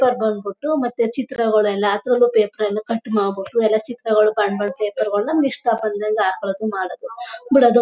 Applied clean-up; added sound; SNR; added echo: none; none; none; none.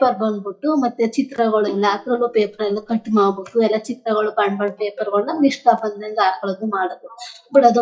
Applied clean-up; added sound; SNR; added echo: neural mask model DeepFilterNet 3.